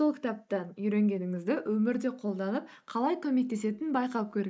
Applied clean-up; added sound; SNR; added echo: neural mask model Resemble Enhance denoiser.